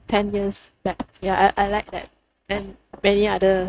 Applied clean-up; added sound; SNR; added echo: neural mask model RNNoise.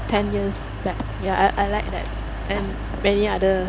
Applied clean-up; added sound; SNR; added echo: none; Mechanical fan; 5 dB; none.